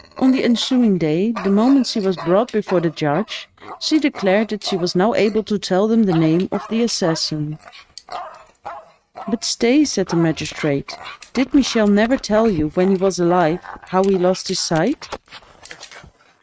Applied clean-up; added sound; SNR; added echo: neural mask model RNNoise.